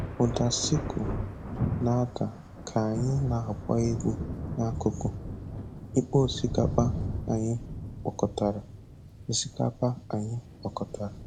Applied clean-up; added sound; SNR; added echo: none; Thunder; 6 dB; none.